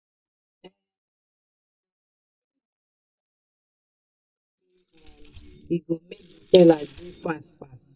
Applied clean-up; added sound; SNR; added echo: neural mask model DeepFilterNet 3.